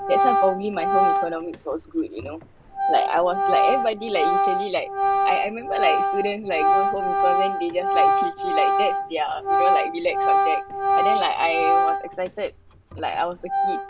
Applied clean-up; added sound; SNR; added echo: none; Organ; -4 dB; none.